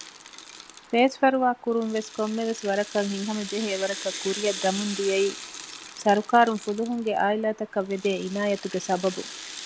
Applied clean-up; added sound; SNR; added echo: none; Rattle (instrument); 13 dB; none.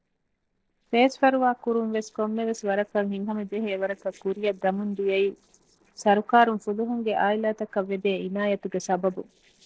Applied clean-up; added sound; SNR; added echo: neural separator model SepFormer DNS4.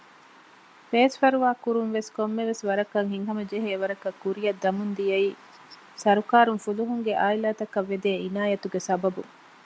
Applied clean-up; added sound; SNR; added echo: none; none; none; none.